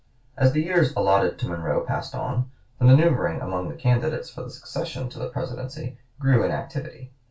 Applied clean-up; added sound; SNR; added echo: none; none; none; reverberation time 0.3 s.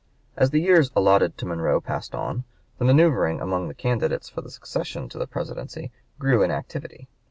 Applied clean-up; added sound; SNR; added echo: none; none; none; none.